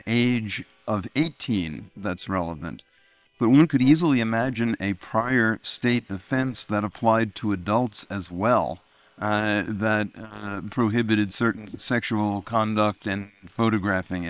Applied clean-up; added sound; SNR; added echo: neural separator model SepFormer WHAM!.